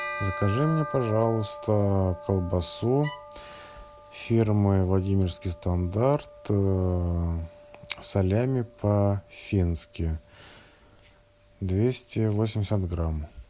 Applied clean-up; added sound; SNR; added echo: none; Bowed string instrument + Bell; 16 dB; none.